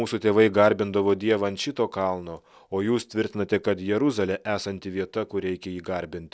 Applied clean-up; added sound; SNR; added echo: none; none; none; none.